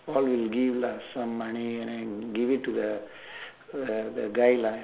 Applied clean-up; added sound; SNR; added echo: none; none; none; none.